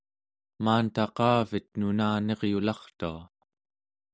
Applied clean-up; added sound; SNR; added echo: none; none; none; none.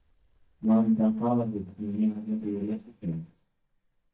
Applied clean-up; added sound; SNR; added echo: neural mask model DeepFilterNet 3.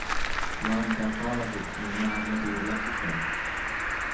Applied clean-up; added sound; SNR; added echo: none; Cricket; -2 dB; reverberation time 0.6 s.